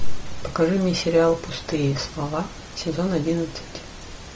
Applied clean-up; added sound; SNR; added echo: none; none; none; none.